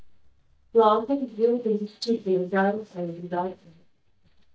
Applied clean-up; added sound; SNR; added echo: neural mask model DeepFilterNet 3.